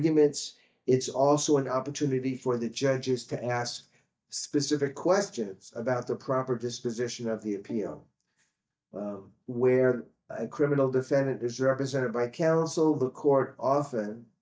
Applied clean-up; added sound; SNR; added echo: neural mask model DeepFilterNet 3.